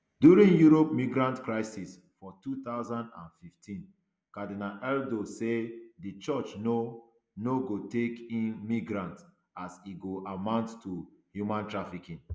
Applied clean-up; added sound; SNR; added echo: none; none; none; none.